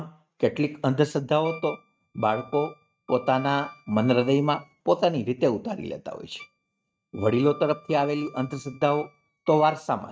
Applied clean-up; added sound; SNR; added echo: neural mask model RNNoise.